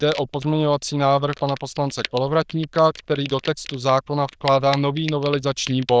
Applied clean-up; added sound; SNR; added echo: neural diffusion model UNIVERSE++.